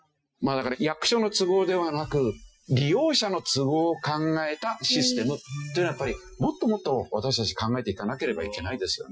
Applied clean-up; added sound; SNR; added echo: classical method Wiener filter.